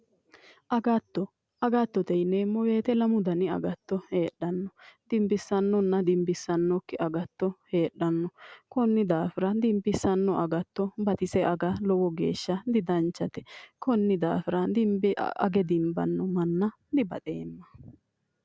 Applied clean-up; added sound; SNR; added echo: none; none; none; none.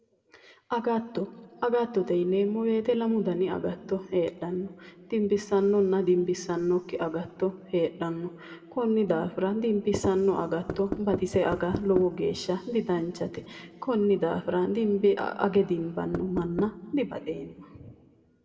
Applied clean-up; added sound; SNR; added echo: none; Knock; 7 dB; reverberation time 1.7 s.